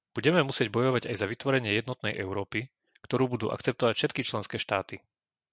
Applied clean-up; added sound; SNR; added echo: none; none; none; none.